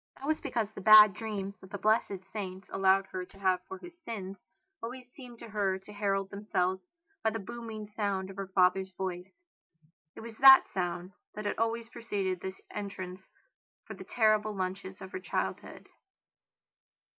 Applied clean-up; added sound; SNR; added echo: neural mask model DeepFilterNet 3.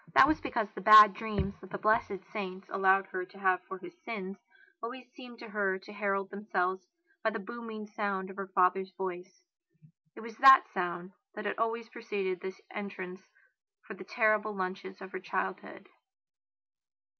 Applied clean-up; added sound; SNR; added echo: none; none; none; none.